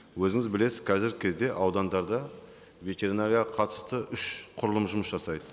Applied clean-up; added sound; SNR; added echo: none; none; none; none.